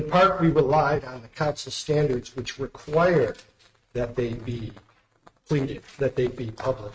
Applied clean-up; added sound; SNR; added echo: neural mask model RNNoise.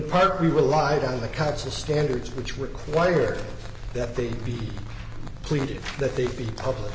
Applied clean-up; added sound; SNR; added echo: none; none; none; none.